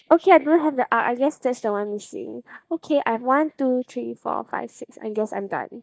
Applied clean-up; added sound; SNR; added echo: neural mask model DeepFilterNet 3.